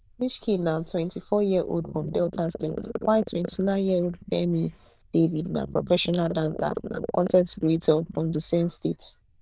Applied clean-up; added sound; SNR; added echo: neural diffusion model UNIVERSE++.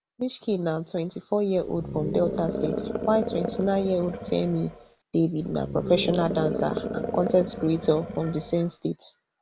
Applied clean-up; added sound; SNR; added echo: none; Animal; 6 dB; none.